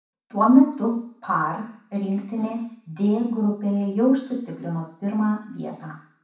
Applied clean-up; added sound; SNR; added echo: none; none; none; reverberation time 0.6 s.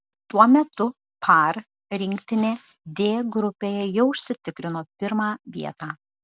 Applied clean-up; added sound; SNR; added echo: none; none; none; none.